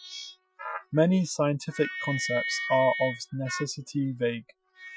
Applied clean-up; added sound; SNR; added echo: classical method Wiener filter.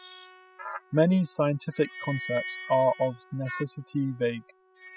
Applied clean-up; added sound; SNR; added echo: classical method spectral subtraction.